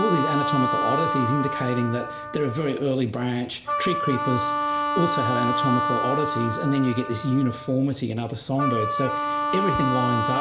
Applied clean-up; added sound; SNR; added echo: none; Wind instrument, woodwind instrument; 1 dB; reverberation time 1.7 s.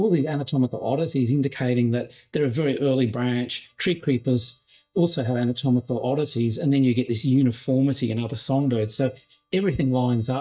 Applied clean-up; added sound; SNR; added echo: neural mask model DeepFilterNet 3.